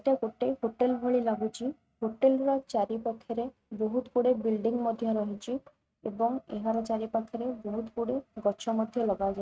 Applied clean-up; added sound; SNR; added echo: neural mask model RNNoise.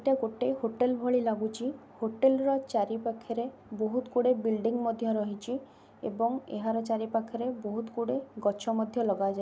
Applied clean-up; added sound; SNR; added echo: none; none; none; none.